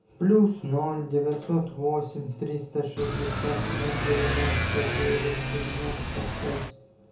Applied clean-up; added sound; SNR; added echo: none; Motorcycle / Accelerating, revving, vroom; 0 dB; reverberation time 0.6 s.